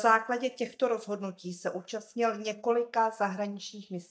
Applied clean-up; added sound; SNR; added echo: neural mask model DeepFilterNet 3.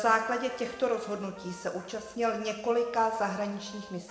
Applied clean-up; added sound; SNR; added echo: none; Trumpet; 19 dB; reverberation time 1.4 s.